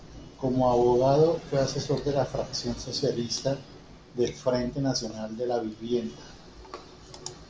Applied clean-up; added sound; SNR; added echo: none; none; none; none.